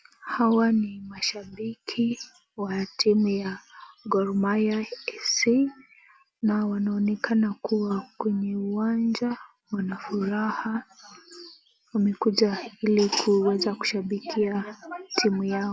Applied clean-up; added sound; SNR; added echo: none; none; none; none.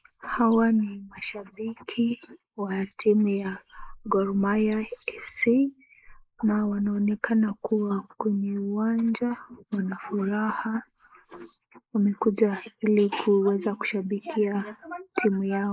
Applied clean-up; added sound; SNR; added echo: neural mask model Resemble Enhance denoiser.